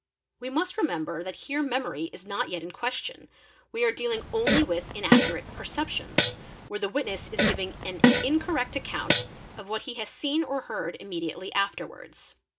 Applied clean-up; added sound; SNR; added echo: none; Fart; -5 dB; none.